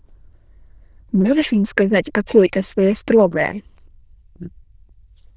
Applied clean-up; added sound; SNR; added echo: neural diffusion model UNIVERSE++.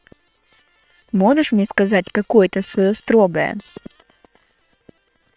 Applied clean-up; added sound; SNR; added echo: neural separator model SepFormer WHAM!.